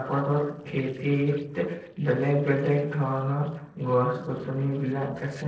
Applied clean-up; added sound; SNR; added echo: neural separator model SepFormer DNS4.